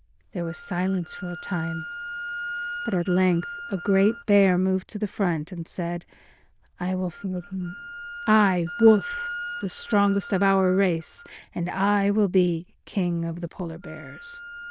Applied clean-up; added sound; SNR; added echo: neural diffusion model UNIVERSE++.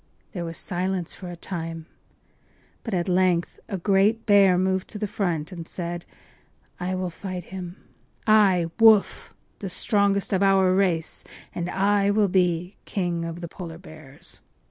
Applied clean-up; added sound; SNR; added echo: none; none; none; none.